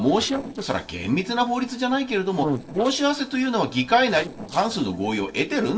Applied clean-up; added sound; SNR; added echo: neural separator model SepFormer DNS4.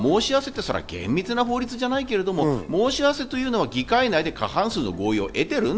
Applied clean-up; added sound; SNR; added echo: none; none; none; none.